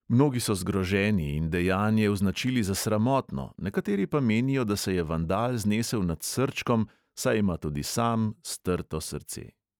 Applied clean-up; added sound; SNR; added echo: none; none; none; none.